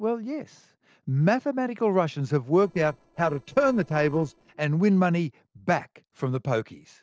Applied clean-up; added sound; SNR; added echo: neural separator model SepFormer DNS4.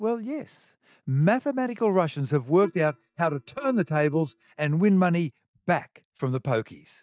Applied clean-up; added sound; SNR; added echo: neural mask model DeepFilterNet 3.